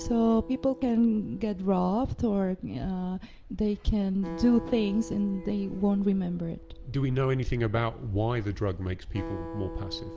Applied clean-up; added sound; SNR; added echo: none; Acoustic guitar; 16 dB; none.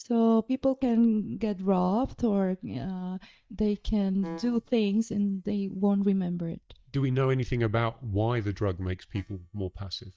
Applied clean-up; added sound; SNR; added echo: neural mask model DeepFilterNet 3.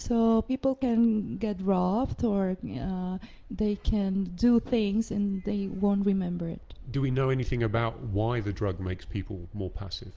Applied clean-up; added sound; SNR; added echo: none; none; none; none.